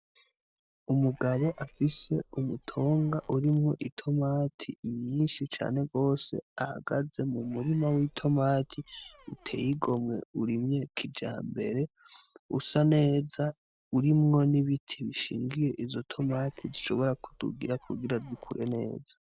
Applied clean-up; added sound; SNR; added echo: neural separator model SepFormer DNS4.